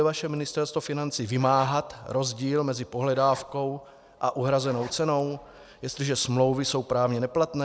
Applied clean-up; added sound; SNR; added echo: none; Zipper (clothing); 17 dB; none.